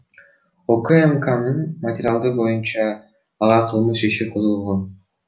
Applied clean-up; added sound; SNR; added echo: none; none; none; none.